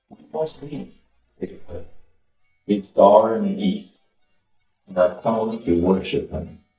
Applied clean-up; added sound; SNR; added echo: neural mask model DeepFilterNet 3.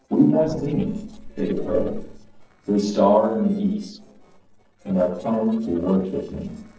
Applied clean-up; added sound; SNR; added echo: neural separator model SepFormer DNS4.